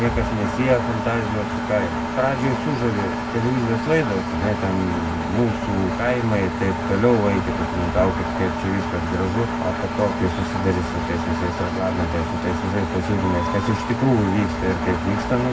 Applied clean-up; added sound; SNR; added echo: none; Engine; 2 dB; reverberation time 0.4 s.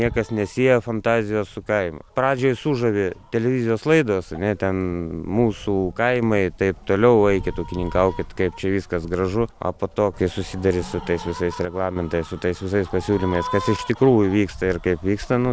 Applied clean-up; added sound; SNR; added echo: none; none; none; none.